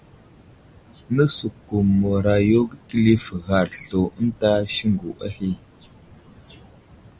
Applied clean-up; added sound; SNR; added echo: none; none; none; none.